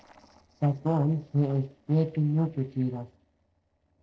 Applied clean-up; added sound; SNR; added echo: neural separator model SepFormer DNS4.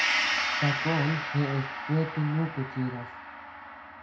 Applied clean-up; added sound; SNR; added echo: none; Gong; 1 dB; reverberation time 0.5 s.